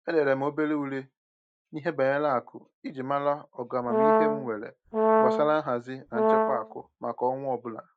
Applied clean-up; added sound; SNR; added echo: neural mask model DeepFilterNet 3.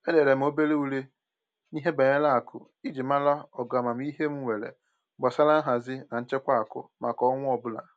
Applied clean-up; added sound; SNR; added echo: none; none; none; none.